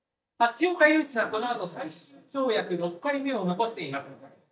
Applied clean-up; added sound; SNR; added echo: neural mask model DeepFilterNet 3.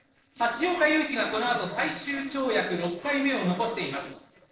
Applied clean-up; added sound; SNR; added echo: neural separator model SepFormer DNS4.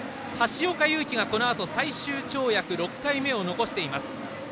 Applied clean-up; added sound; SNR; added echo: none; none; none; none.